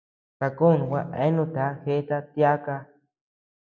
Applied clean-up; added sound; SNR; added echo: none; none; none; none.